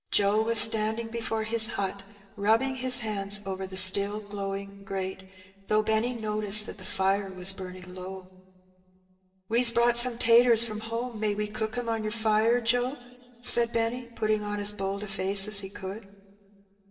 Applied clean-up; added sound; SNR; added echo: none; none; none; reverberation time 2.0 s.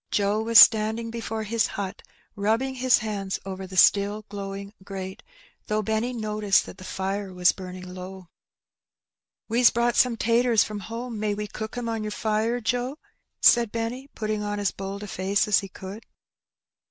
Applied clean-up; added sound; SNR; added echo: none; none; none; none.